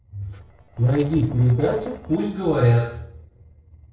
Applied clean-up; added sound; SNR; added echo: neural separator model SepFormer DNS4.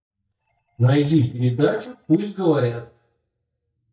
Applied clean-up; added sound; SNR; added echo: neural mask model DeepFilterNet 3.